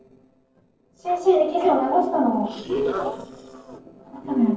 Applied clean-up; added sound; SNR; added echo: neural separator model SepFormer DNS4.